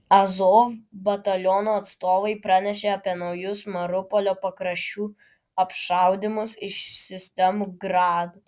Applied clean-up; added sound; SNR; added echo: none; none; none; none.